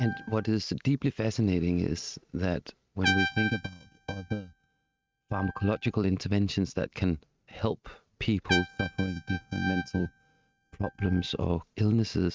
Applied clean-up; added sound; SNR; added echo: neural mask model RNNoise.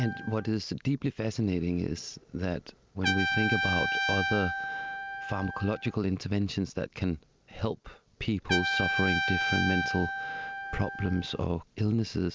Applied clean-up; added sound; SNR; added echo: none; Trumpet; 3 dB; none.